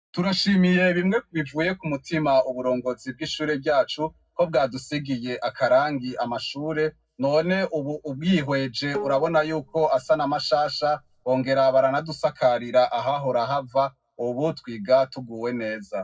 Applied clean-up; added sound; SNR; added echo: neural separator model SepFormer DNS4.